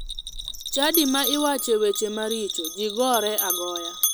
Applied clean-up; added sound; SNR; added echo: none; Bell + Bell; 4 dB; none.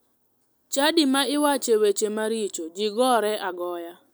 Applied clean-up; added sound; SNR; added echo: none; none; none; none.